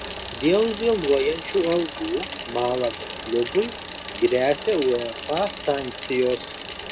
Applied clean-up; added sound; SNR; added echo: none; Bicycle; 10 dB; none.